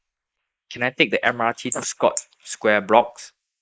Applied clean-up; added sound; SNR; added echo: neural mask model Resemble Enhance denoiser.